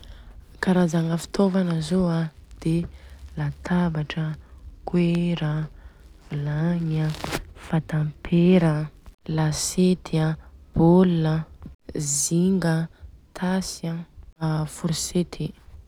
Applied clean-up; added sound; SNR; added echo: none; none; none; none.